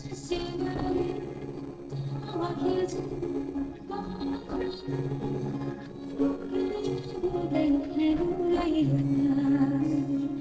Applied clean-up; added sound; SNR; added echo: neural separator model SepFormer DNS4.